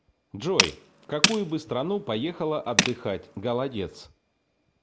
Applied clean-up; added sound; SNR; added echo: none; Tools; 0 dB; none.